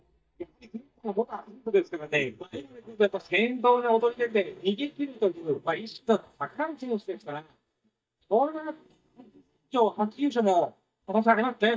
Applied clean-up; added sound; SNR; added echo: neural mask model DeepFilterNet 3.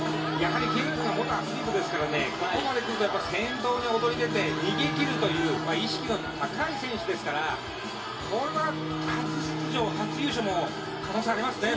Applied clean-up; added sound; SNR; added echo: none; Bowed string instrument; 7 dB; reverberation time 0.1 s.